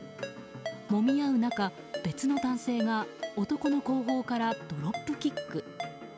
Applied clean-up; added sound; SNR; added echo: none; Ringtone; 11 dB; none.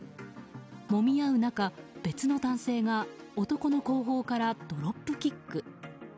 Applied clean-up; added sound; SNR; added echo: none; none; none; none.